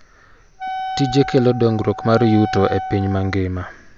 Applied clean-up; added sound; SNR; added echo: none; Wind instrument, woodwind instrument; 9 dB; none.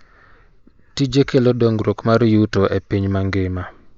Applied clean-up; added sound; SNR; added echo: neural mask model Resemble Enhance denoiser.